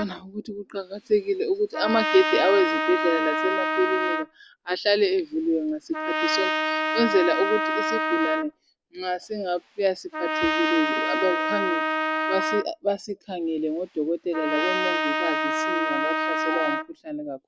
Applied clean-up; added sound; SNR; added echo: none; Trumpet; 1 dB; none.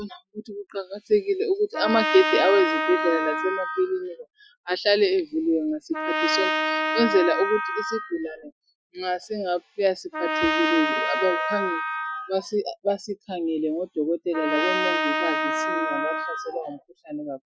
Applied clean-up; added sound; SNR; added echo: classical method Wiener filter.